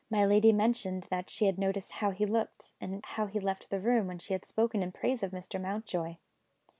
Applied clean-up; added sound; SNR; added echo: none; none; none; none.